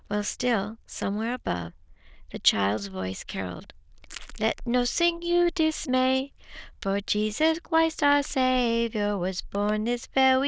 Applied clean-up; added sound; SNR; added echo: neural diffusion model UNIVERSE++.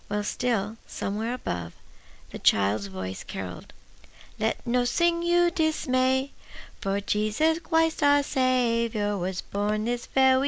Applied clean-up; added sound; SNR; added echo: none; none; none; none.